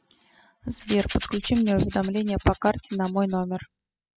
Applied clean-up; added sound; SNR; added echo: classical method spectral subtraction.